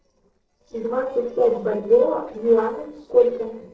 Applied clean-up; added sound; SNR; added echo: neural separator model SepFormer DNS4.